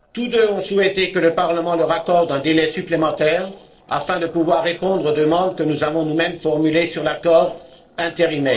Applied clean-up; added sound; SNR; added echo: neural separator model SepFormer DNS4.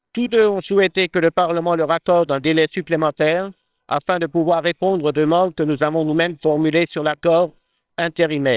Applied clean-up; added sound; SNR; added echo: neural separator model SepFormer WHAMR!.